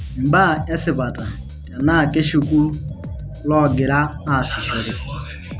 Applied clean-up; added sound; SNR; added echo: none; Bass guitar; 12 dB; none.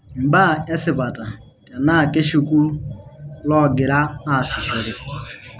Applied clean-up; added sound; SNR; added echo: none; none; none; none.